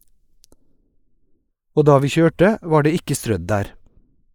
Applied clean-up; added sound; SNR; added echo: neural mask model Resemble Enhance denoiser.